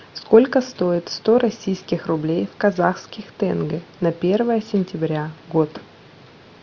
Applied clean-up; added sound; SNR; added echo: none; none; none; none.